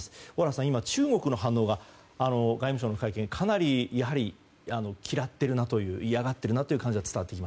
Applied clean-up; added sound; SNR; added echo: none; none; none; none.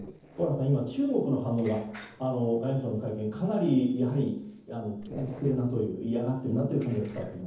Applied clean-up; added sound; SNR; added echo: neural separator model SepFormer DNS4.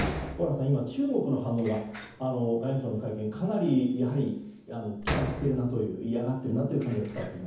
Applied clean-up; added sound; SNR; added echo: none; Door; 10 dB; reverberation time 0.7 s.